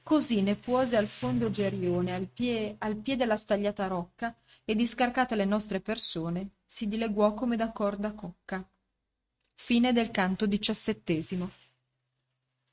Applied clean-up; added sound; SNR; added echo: neural mask model RNNoise.